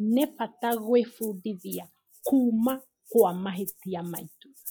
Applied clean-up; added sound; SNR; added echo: classical method log-MMSE.